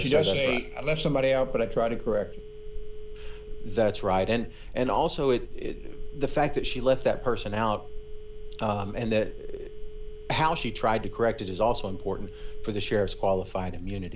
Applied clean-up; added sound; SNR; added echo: none; Telephone; 6 dB; none.